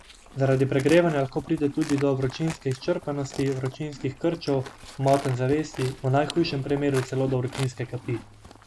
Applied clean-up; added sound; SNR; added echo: none; Livestock, farm animals, working animals; 16 dB; none.